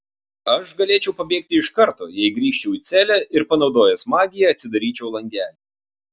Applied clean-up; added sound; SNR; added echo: none; none; none; none.